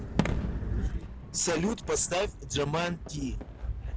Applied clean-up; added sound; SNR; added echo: none; Fireworks; 7 dB; none.